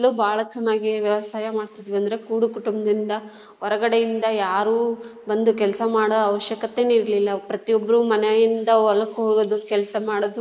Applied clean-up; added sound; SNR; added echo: neural mask model Resemble Enhance denoiser.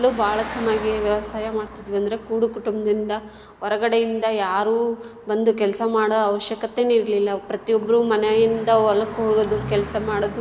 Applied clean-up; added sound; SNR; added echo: none; Car passing by; 16 dB; none.